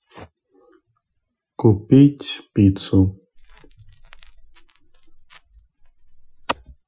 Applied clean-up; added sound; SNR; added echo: classical method Wiener filter.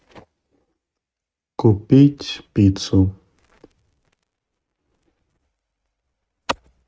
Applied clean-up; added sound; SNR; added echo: neural mask model RNNoise.